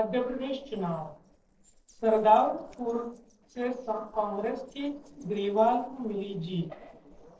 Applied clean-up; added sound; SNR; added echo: neural separator model SepFormer DNS4.